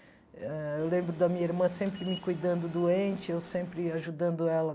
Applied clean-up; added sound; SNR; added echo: none; Subway, metro, underground; 18 dB; none.